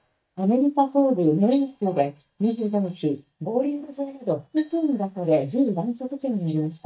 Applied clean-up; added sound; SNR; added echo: neural mask model DeepFilterNet 3.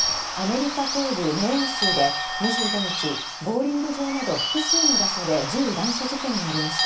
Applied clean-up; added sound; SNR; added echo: none; Bird / Bell; 0 dB; reverberation time 0.3 s.